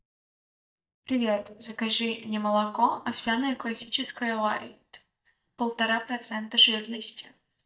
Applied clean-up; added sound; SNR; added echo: neural mask model DeepFilterNet 3.